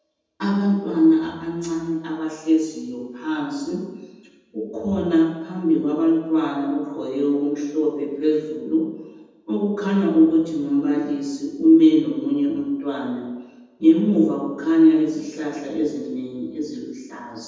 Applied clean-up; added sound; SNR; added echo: none; none; none; reverberation time 1.1 s.